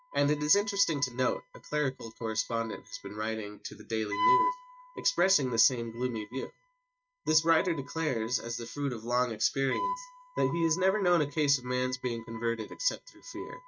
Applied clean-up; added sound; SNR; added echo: neural mask model RNNoise.